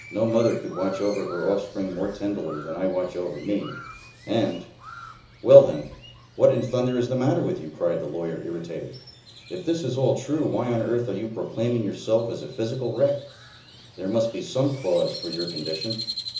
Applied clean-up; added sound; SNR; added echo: none; Crow; 17 dB; reverberation time 0.6 s.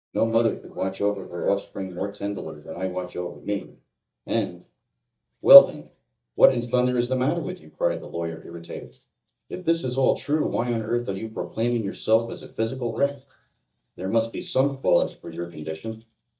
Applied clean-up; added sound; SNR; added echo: neural mask model DeepFilterNet 3.